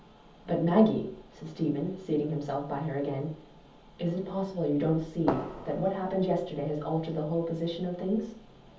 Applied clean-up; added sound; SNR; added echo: none; Fireworks; 5 dB; reverberation time 0.7 s.